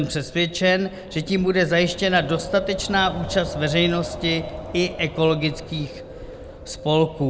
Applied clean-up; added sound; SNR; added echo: none; Wind; 12 dB; none.